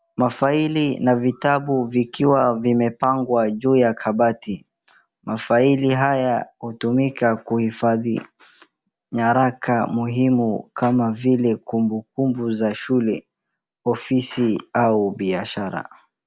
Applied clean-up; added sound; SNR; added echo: none; none; none; none.